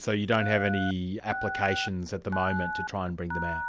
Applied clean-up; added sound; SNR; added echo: none; Telephone; 6 dB; none.